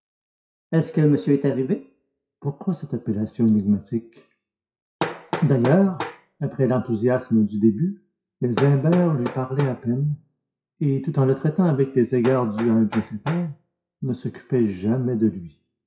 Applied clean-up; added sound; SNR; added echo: classical method WPE with log-MMSE.